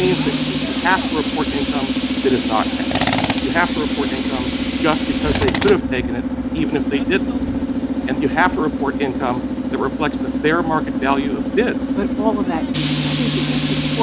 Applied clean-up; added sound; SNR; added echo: none; Tools; -2 dB; none.